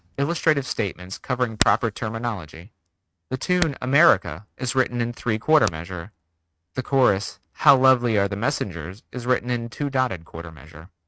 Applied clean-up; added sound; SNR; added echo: neural mask model RNNoise.